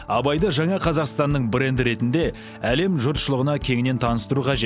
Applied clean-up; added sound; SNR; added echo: none; none; none; none.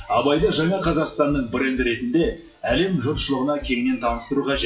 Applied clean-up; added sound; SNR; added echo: classical method WPE with log-MMSE.